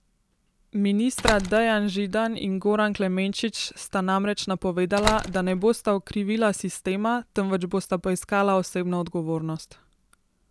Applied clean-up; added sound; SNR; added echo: none; Slam; 9 dB; none.